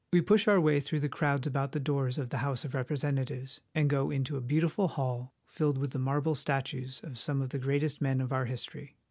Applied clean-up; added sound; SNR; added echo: none; none; none; none.